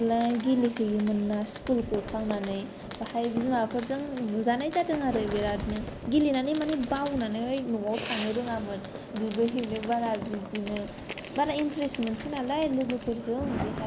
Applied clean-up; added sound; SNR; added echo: none; Fireworks; 11 dB; none.